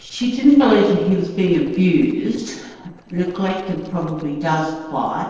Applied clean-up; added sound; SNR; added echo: neural separator model SepFormer DNS4.